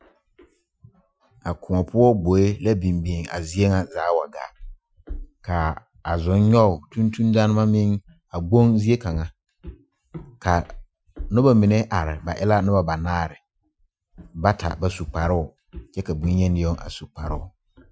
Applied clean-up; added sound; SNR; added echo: classical method Wiener filter.